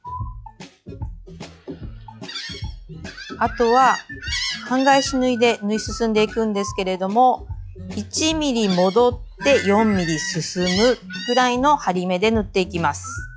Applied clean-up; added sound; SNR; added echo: classical method log-MMSE.